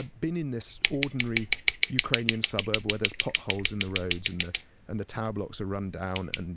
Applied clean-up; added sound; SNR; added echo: none; Scissors; -1 dB; none.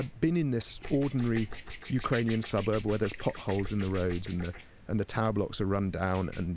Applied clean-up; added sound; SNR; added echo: neural mask model Resemble Enhance denoiser.